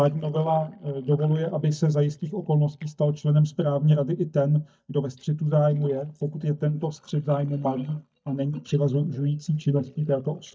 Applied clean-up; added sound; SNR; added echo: neural mask model DeepFilterNet 3.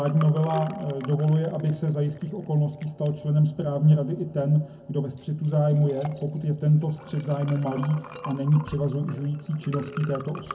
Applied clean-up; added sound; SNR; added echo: none; Liquid; 19 dB; reverberation time 0.3 s.